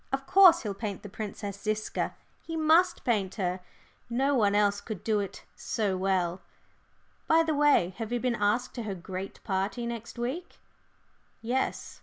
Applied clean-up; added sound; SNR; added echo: none; none; none; none.